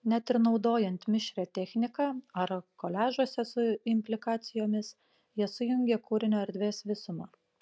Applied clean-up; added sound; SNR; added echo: none; none; none; none.